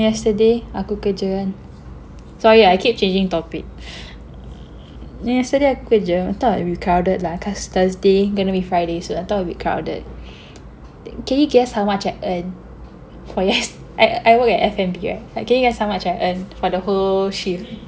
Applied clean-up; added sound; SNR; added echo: none; none; none; none.